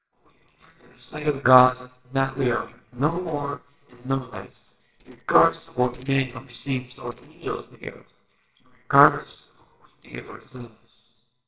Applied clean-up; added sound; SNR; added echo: neural separator model SepFormer WHAMR!.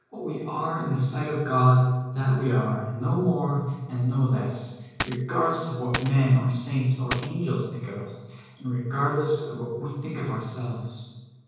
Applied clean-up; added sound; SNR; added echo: none; Coin (dropping); 6 dB; reverberation time 1.3 s.